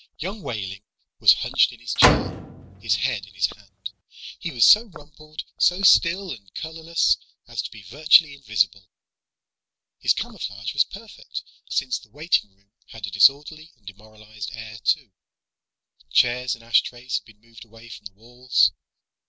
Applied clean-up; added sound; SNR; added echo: none; Slam; -2 dB; none.